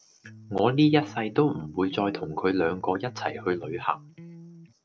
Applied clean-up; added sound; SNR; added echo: none; Electric guitar; 19 dB; none.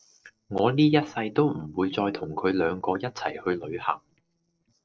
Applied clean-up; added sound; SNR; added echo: neural separator model SepFormer DNS4.